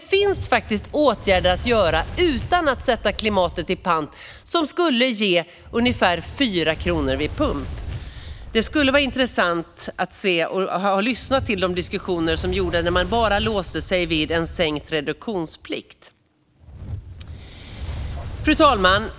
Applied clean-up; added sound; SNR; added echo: none; Fire; 12 dB; none.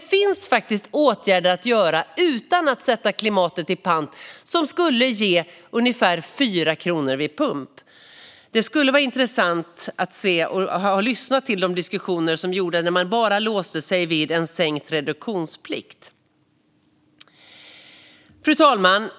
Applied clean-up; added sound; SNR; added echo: none; none; none; none.